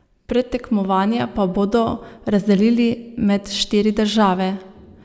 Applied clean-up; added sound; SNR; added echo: none; none; none; none.